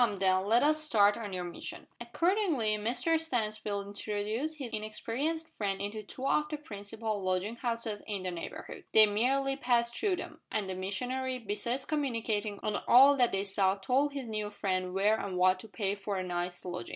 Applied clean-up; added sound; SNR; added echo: none; none; none; none.